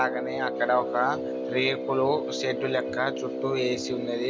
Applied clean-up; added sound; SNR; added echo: none; Brass instrument; 4 dB; none.